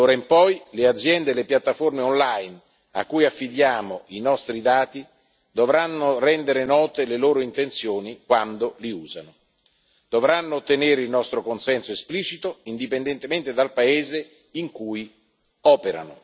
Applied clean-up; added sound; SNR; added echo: none; none; none; none.